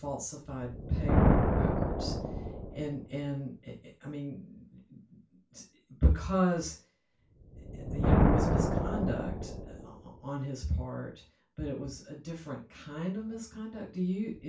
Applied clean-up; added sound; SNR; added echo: none; Thunder; -2 dB; reverberation time 0.3 s.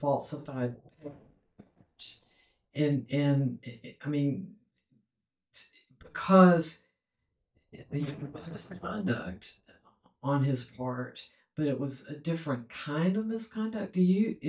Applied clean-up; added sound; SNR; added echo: neural mask model DeepFilterNet 3.